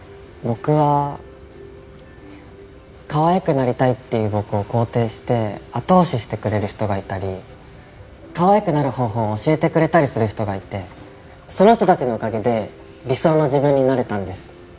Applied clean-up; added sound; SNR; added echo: none; none; none; none.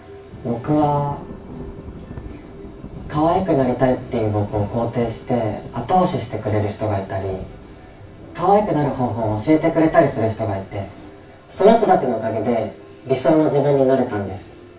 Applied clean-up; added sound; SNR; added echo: none; Thunder / Rain; 18 dB; reverberation time 0.3 s.